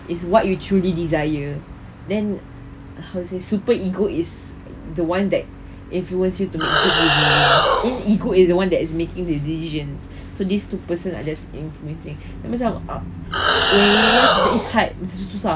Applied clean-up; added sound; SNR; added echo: none; Animal; -4 dB; none.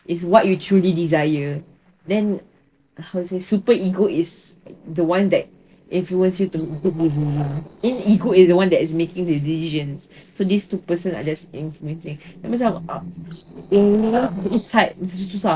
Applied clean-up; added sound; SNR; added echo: neural separator model SepFormer DNS4.